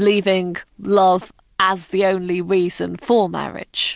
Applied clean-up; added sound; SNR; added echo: none; none; none; none.